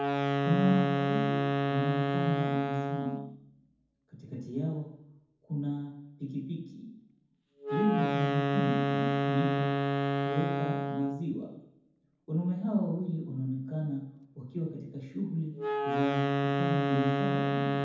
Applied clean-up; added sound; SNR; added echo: none; Wind instrument, woodwind instrument; -2 dB; reverberation time 0.9 s.